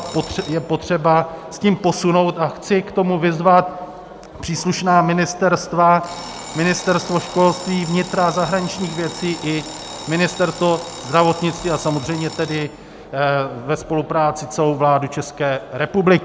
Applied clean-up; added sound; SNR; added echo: none; Alarm; 18 dB; none.